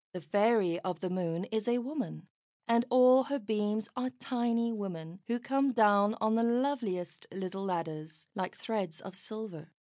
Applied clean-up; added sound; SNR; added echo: none; none; none; none.